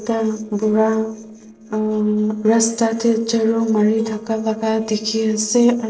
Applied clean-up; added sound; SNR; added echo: neural separator model SepFormer DNS4.